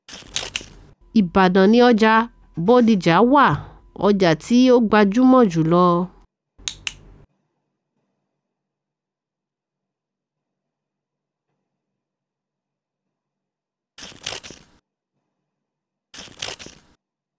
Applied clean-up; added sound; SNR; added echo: none; Scissors; 14 dB; none.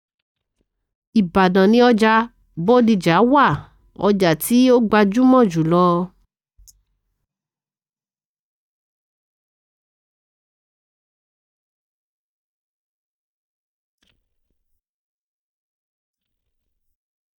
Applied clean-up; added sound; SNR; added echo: neural mask model DeepFilterNet 3.